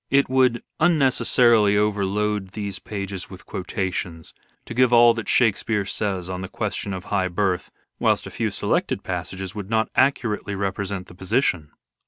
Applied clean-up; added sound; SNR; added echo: none; none; none; none.